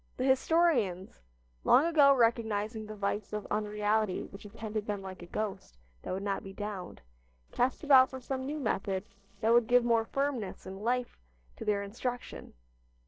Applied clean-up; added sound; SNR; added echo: neural separator model SepFormer DNS4.